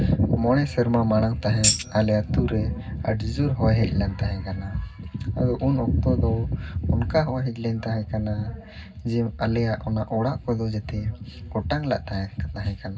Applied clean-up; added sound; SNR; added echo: none; Tambourine; 0 dB; reverberation time 0.4 s.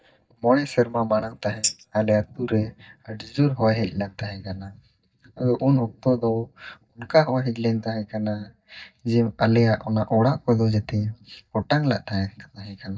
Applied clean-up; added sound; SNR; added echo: neural mask model DeepFilterNet 3.